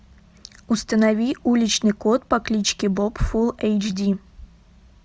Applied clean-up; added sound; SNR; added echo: none; none; none; none.